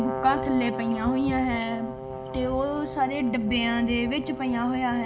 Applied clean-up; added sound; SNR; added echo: none; Brass instrument; 8 dB; reverberation time 0.3 s.